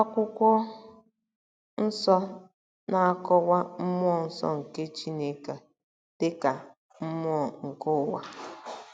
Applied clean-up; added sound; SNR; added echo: none; none; none; none.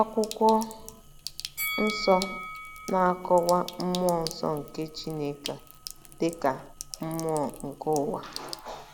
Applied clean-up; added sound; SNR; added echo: none; Bell + Sink (filling or washing); 11 dB; none.